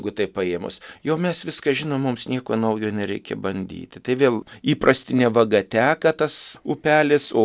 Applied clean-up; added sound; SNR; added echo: none; none; none; none.